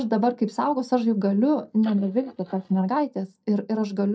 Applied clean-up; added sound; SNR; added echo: neural mask model DeepFilterNet 3.